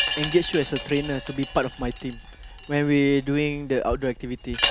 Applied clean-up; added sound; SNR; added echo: none; Wind chime; 4 dB; none.